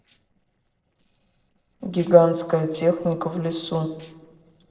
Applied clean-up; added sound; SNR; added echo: neural separator model SepFormer DNS4.